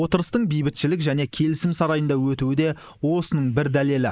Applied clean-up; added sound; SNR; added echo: neural mask model Resemble Enhance denoiser.